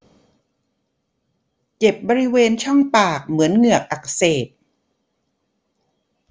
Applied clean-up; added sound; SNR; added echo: none; none; none; none.